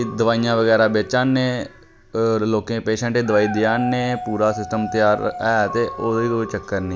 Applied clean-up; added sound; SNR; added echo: none; Dog; 13 dB; none.